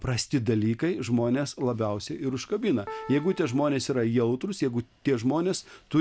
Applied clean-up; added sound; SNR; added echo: none; Piano; 18 dB; none.